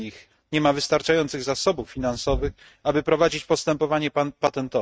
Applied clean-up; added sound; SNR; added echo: neural mask model RNNoise.